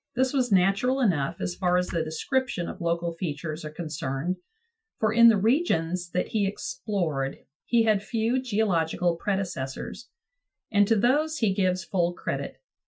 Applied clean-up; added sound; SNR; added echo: classical method Wiener filter.